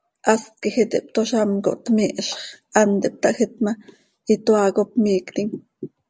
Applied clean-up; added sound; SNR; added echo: none; none; none; none.